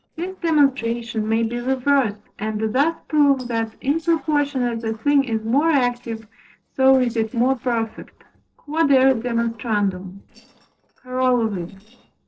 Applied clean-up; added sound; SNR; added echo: neural separator model SepFormer DNS4.